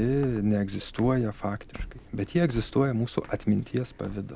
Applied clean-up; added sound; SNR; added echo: none; Walk, footsteps; 15 dB; none.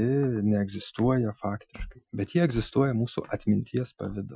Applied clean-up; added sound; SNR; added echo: classical method Wiener filter.